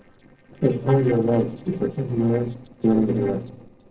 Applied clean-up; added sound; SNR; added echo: neural separator model SepFormer DNS4.